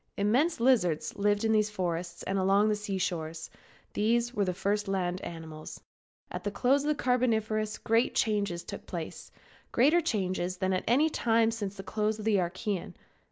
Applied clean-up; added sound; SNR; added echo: none; none; none; none.